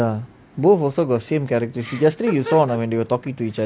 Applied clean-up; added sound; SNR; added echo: none; none; none; none.